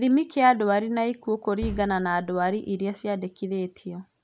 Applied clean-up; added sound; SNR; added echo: none; Bass drum; 13 dB; none.